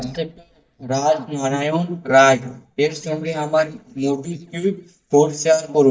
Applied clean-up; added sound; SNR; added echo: neural mask model DeepFilterNet 3.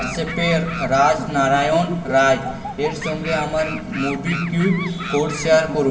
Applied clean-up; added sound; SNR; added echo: none; Animal; 12 dB; reverberation time 2.3 s.